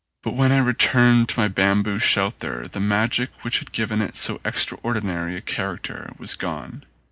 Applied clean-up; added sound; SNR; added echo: none; none; none; none.